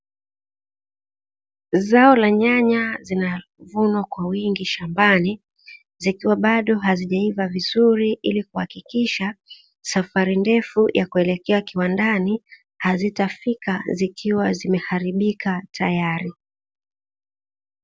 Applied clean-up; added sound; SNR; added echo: none; none; none; none.